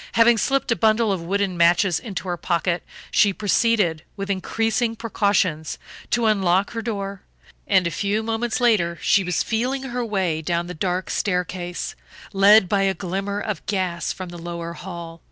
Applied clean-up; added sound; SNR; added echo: none; Bird; 14 dB; none.